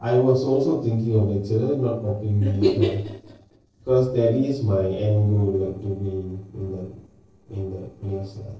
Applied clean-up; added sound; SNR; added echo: neural separator model SepFormer DNS4.